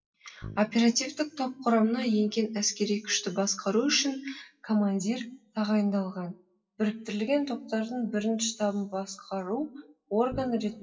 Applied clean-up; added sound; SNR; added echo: classical method WPE with log-MMSE.